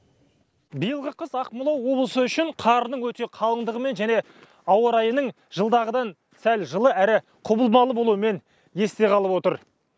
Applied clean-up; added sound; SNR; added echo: none; none; none; none.